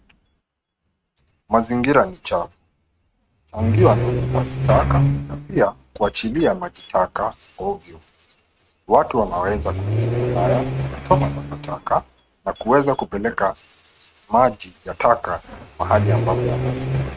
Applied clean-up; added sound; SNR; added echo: neural mask model RNNoise.